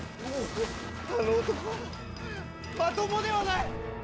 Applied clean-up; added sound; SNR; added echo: none; none; none; none.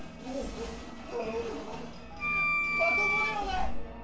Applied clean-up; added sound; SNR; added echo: none; Wind instrument, woodwind instrument; -5 dB; reverberation time 0.3 s.